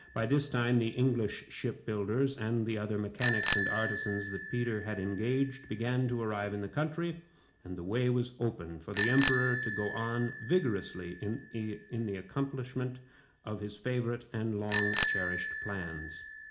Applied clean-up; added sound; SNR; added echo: none; Bicycle bell; -1 dB; reverberation time 0.4 s.